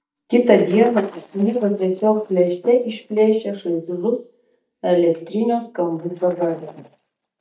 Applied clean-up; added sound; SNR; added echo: neural mask model DeepFilterNet 3.